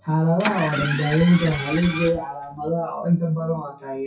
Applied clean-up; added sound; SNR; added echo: classical method WPE with log-MMSE.